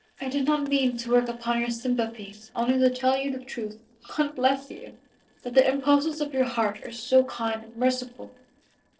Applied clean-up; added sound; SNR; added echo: neural separator model SepFormer DNS4.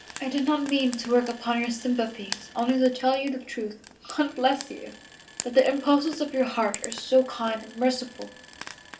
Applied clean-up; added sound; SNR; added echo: none; Frying (food); 16 dB; reverberation time 0.2 s.